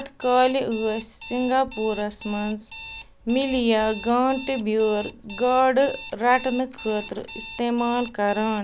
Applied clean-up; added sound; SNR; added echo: none; Alarm; 13 dB; none.